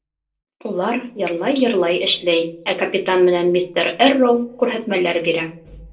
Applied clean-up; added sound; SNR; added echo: none; none; none; reverberation time 0.2 s.